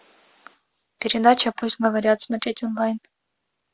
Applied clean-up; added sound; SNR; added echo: none; none; none; none.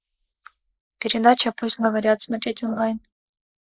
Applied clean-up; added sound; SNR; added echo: neural mask model Resemble Enhance denoiser.